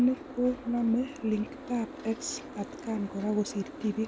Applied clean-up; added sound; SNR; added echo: none; Boat, Water vehicle; 13 dB; none.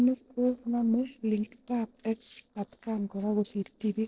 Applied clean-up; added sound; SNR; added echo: neural separator model SepFormer DNS4.